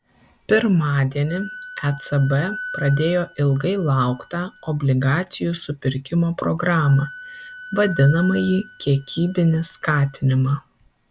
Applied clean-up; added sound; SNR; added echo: none; Wind instrument, woodwind instrument; 17 dB; none.